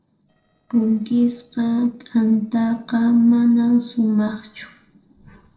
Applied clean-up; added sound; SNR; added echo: neural separator model SepFormer DNS4.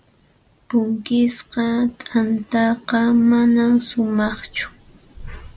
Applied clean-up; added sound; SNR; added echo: none; none; none; none.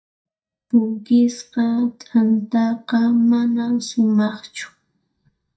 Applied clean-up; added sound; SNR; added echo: neural mask model DeepFilterNet 3.